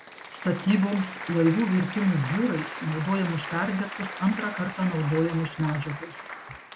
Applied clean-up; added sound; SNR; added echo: none; Applause; 11 dB; none.